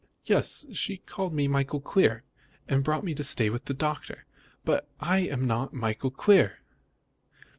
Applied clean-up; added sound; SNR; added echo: none; none; none; none.